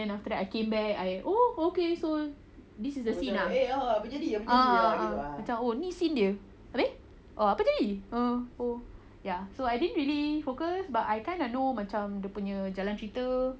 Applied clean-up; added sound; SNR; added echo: none; none; none; none.